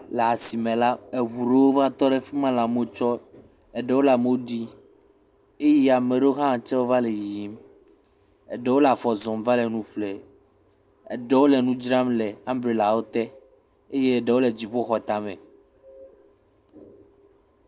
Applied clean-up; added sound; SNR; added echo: none; none; none; none.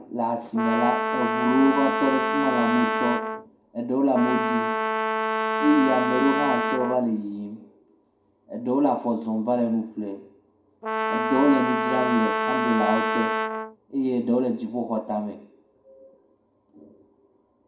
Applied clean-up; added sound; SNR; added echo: none; Brass instrument; 0 dB; reverberation time 0.4 s.